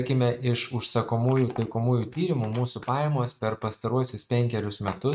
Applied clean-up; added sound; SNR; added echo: neural mask model RNNoise.